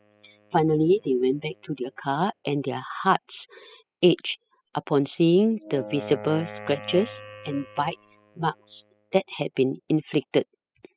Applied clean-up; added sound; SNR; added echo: classical method spectral subtraction.